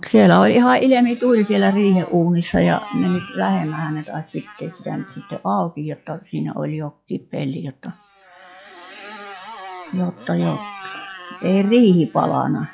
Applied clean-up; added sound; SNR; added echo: classical method log-MMSE.